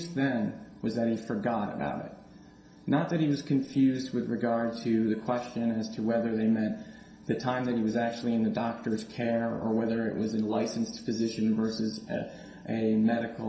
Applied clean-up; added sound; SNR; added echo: none; none; none; reverberation time 0.7 s.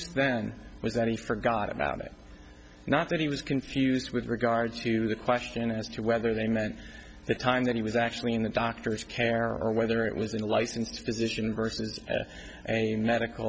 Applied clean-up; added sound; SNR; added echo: none; none; none; none.